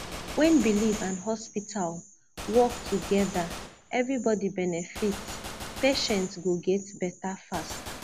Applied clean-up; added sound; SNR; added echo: none; Gunshot, gunfire; 12 dB; none.